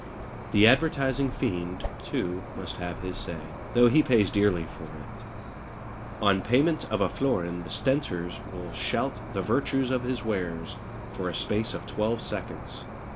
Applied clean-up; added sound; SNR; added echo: none; Whoosh, swoosh, swish + Cricket; 10 dB; none.